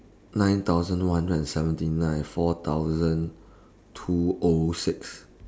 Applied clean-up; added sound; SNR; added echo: none; none; none; none.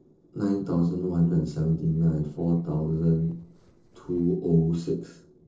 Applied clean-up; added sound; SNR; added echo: neural separator model SepFormer DNS4.